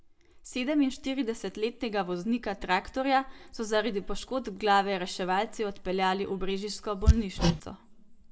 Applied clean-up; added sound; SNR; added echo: none; Hammer; -3 dB; reverberation time 0.3 s.